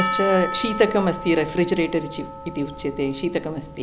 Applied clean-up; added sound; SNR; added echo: none; Percussion; 9 dB; none.